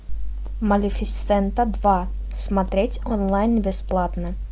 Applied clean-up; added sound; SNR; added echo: none; none; none; none.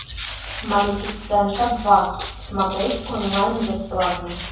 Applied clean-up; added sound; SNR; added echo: none; Walk, footsteps; 6 dB; reverberation time 0.7 s.